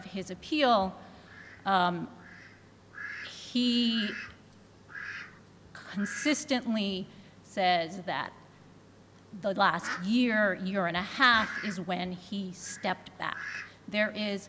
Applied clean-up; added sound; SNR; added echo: none; Fowl; 14 dB; none.